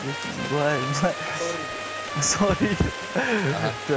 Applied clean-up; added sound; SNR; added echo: none; Rain + Trumpet; 6 dB; none.